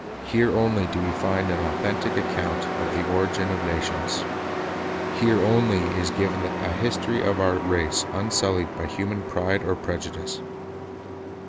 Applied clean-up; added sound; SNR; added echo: none; Truck; 3 dB; none.